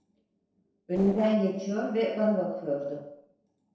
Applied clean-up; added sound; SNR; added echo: neural separator model SepFormer DNS4.